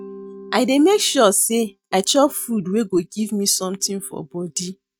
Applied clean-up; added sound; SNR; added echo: neural mask model RNNoise.